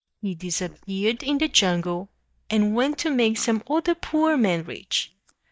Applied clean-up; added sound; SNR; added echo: neural mask model DeepFilterNet 3.